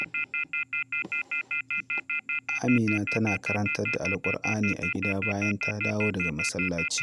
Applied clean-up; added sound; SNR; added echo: none; Telephone; 0 dB; none.